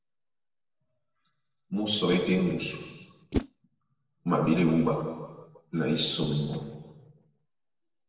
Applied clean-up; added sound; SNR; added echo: neural separator model SepFormer DNS4.